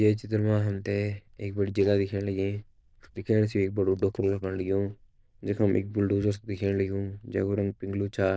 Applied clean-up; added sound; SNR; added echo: neural diffusion model UNIVERSE++.